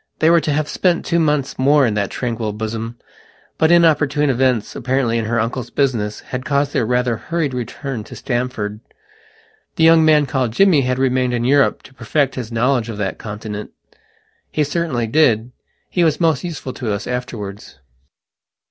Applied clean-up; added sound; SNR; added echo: none; none; none; none.